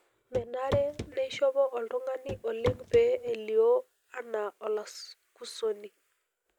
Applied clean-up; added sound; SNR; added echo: none; Walk, footsteps / Run / Wood; 8 dB; none.